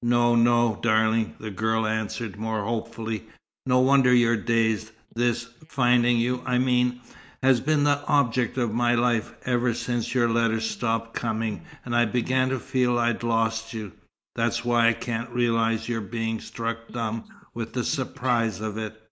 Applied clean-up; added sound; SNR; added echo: neural mask model Resemble Enhance denoiser.